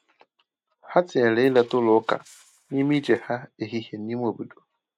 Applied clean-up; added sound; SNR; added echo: neural mask model RNNoise.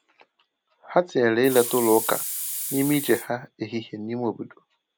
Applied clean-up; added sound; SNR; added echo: none; Hiss; 6 dB; none.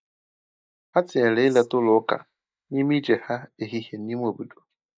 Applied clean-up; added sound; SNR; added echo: neural mask model DeepFilterNet 3.